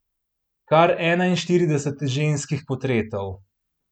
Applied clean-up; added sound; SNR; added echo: none; none; none; none.